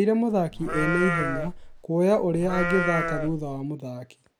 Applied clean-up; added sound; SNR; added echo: none; Livestock, farm animals, working animals; 4 dB; none.